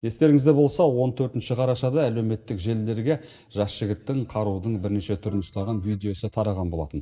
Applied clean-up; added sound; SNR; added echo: neural mask model DeepFilterNet 3.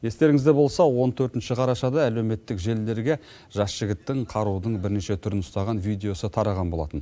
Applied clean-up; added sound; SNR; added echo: none; none; none; none.